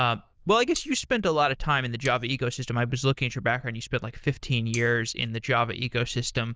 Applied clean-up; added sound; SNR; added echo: neural diffusion model UNIVERSE++.